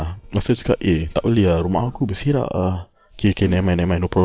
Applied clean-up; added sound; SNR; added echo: neural separator model SepFormer DNS4.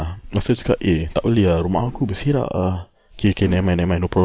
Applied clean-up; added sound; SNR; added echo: neural mask model Resemble Enhance denoiser.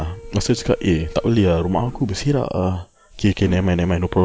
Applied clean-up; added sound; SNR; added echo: none; Mechanisms; 19 dB; none.